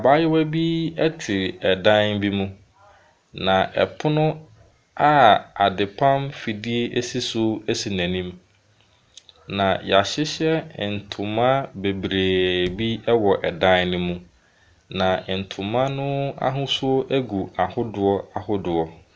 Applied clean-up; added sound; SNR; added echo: none; Bass drum; 20 dB; none.